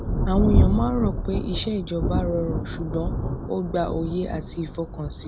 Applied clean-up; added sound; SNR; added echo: none; Thunder; -1 dB; none.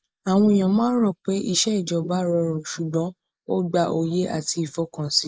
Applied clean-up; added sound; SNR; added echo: neural mask model Resemble Enhance denoiser.